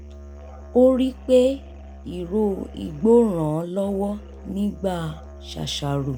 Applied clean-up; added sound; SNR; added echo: none; Musical instrument; 17 dB; none.